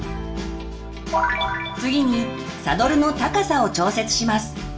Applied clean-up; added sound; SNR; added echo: none; none; none; reverberation time 0.5 s.